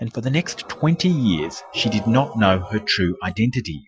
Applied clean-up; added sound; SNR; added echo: classical method Wiener filter.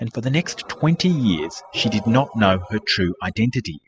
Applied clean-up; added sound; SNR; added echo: classical method spectral subtraction.